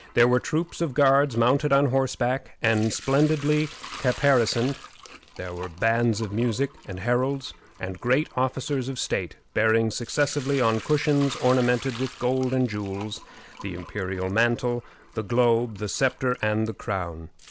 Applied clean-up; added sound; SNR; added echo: none; Sink (filling or washing) / Liquid; 20 dB; none.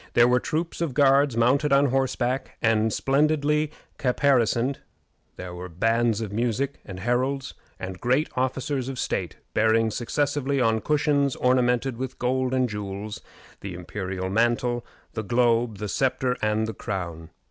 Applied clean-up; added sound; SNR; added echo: none; none; none; none.